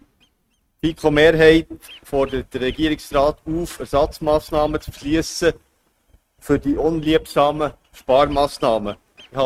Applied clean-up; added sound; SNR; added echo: neural mask model RNNoise.